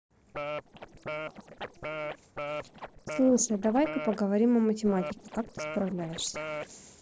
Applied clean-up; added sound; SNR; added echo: neural separator model SepFormer DNS4.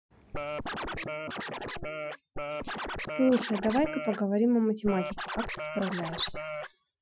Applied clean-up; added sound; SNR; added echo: classical method Wiener filter.